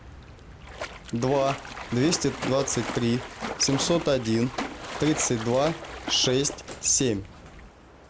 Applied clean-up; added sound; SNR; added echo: none; Splash, splatter; 10 dB; none.